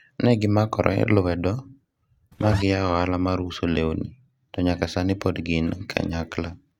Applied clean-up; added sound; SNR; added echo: neural mask model RNNoise.